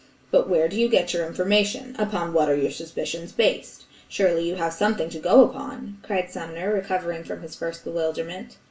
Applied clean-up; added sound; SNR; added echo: none; none; none; reverberation time 0.2 s.